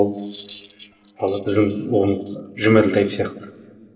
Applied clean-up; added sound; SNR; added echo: neural separator model SepFormer DNS4.